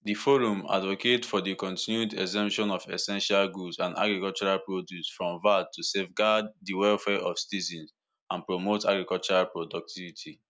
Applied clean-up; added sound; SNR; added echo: none; none; none; none.